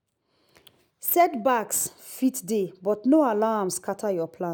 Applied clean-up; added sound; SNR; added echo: none; none; none; none.